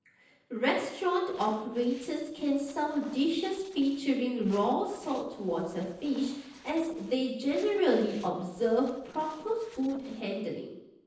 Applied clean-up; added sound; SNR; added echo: neural separator model SepFormer DNS4.